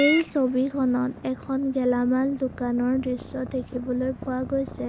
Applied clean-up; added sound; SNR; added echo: none; Meow / Purr; 12 dB; none.